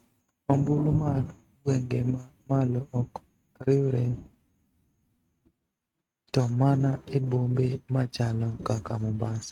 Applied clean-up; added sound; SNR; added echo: neural mask model RNNoise.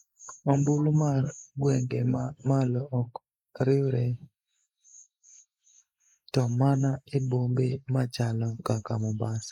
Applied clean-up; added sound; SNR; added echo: neural mask model Resemble Enhance denoiser.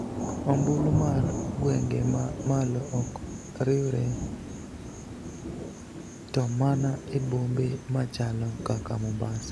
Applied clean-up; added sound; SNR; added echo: none; Thunder / Rain; 6 dB; none.